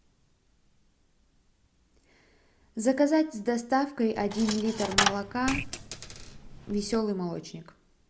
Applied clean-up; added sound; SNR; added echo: none; Coin (dropping); 3 dB; none.